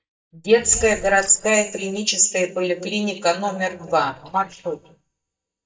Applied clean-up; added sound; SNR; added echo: neural mask model DeepFilterNet 3.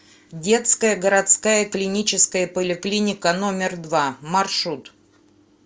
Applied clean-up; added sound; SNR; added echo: none; none; none; none.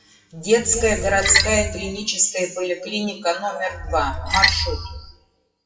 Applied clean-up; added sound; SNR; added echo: classical method WPE with log-MMSE.